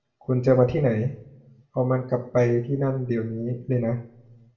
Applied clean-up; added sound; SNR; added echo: none; none; none; reverberation time 0.5 s.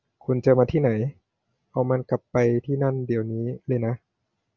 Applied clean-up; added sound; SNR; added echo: none; none; none; none.